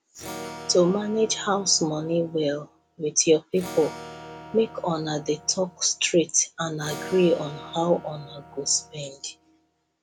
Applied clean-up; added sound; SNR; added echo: none; Acoustic guitar / Strum; 16 dB; none.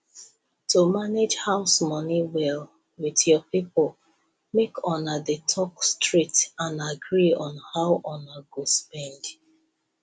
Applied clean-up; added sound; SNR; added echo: none; none; none; none.